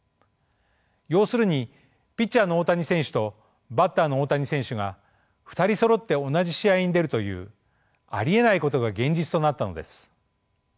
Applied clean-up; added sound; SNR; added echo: none; none; none; none.